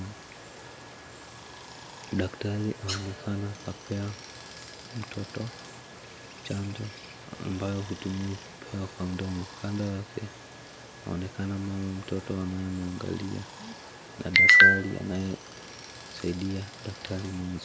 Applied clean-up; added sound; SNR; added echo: none; Stream; 14 dB; none.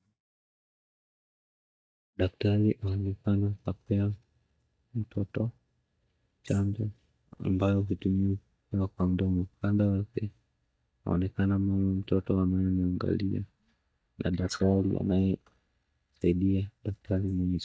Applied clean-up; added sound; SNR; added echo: neural mask model DeepFilterNet 3.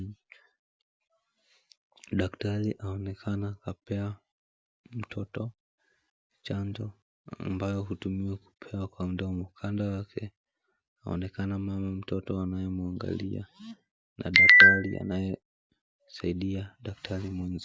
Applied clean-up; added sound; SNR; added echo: none; none; none; none.